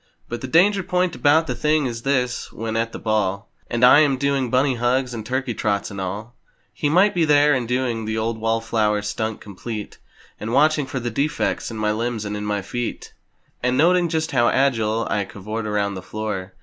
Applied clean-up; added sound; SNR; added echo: none; none; none; none.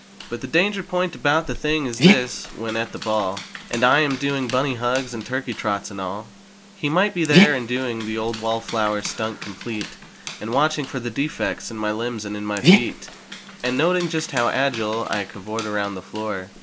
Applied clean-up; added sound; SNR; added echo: none; Dog; 3 dB; none.